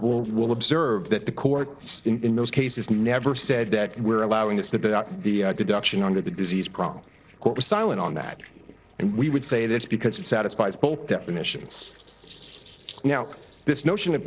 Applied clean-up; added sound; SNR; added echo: neural separator model SepFormer DNS4.